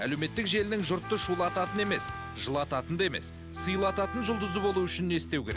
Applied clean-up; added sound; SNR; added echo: none; Wind instrument, woodwind instrument; 12 dB; none.